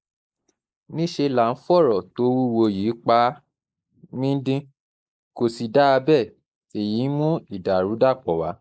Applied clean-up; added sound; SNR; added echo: neural mask model Resemble Enhance denoiser.